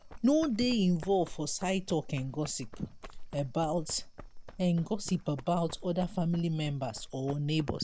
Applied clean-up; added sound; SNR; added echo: none; Run; 13 dB; none.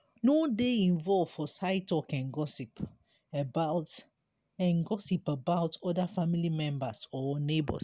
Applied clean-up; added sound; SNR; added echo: none; none; none; none.